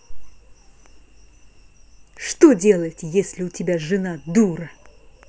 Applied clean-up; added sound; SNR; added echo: none; none; none; none.